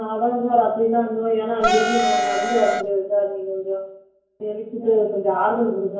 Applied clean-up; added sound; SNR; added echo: none; Wind instrument, woodwind instrument; -1 dB; reverberation time 0.9 s.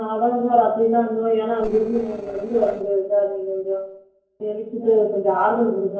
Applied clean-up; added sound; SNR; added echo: neural separator model SepFormer DNS4.